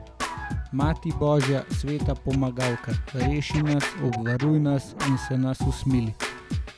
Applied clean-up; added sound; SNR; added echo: none; Scratching (performance technique); 5 dB; none.